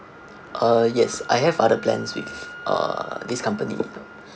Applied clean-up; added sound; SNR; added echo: none; Wind instrument, woodwind instrument; 18 dB; none.